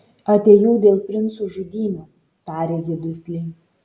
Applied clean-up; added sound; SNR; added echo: none; none; none; none.